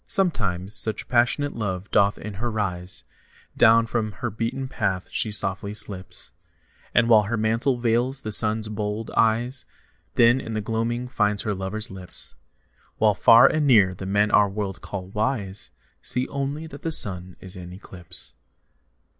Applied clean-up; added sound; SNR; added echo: none; none; none; none.